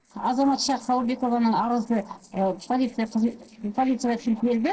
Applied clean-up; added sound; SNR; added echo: neural separator model SepFormer DNS4.